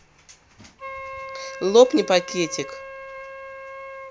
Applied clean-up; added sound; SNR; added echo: none; Wind instrument, woodwind instrument; 13 dB; none.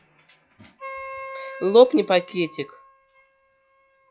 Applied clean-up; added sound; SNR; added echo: classical method log-MMSE.